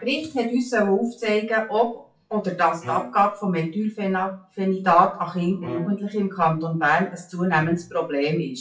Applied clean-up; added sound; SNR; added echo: classical method WPE with log-MMSE.